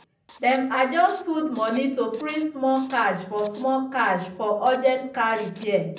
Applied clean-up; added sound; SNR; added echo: none; Writing; 16 dB; reverberation time 0.6 s.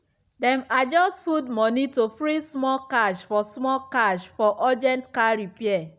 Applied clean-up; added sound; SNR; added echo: none; none; none; none.